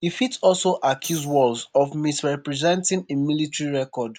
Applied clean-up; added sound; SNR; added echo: none; Tambourine; 18 dB; none.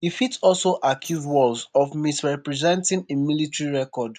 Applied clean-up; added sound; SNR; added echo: neural mask model DeepFilterNet 3.